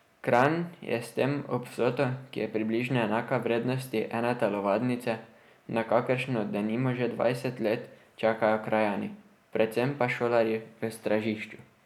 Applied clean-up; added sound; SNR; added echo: none; none; none; none.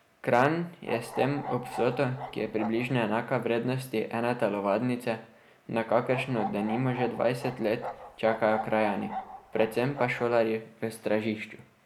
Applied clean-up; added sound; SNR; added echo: none; Bark; 10 dB; none.